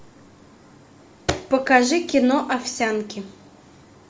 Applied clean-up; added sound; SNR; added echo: none; none; none; none.